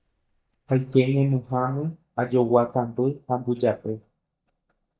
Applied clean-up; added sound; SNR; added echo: neural mask model DeepFilterNet 3.